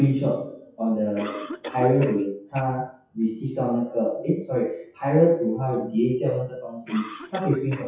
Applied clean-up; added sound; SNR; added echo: classical method WPE with log-MMSE.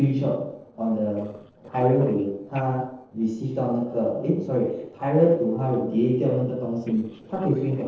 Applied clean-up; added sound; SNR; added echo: neural separator model SepFormer DNS4.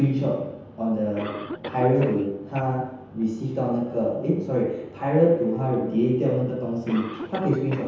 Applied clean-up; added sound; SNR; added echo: none; Cough; 16 dB; reverberation time 0.9 s.